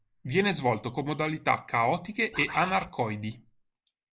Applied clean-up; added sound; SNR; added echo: neural mask model Resemble Enhance denoiser.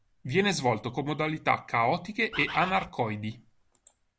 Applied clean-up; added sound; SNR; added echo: none; Bird; 9 dB; none.